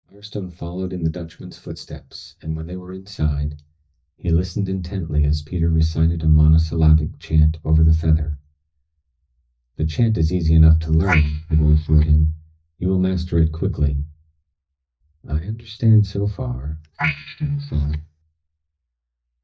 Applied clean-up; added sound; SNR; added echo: neural mask model DeepFilterNet 3.